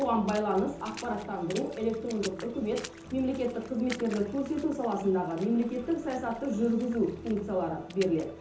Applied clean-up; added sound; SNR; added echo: none; Water / Splash, splatter; 18 dB; reverberation time 0.6 s.